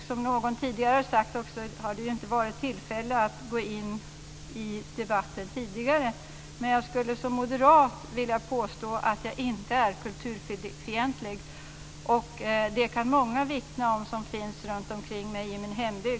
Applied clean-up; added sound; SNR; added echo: none; none; none; none.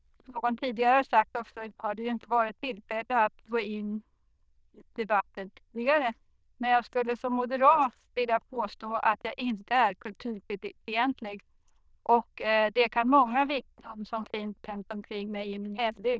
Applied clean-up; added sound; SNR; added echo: neural diffusion model UNIVERSE++.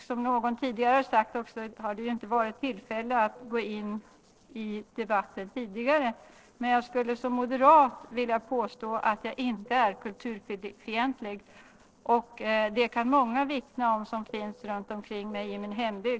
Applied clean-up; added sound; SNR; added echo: neural separator model SepFormer DNS4.